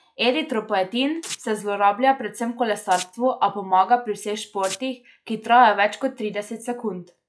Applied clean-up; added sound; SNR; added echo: classical method log-MMSE.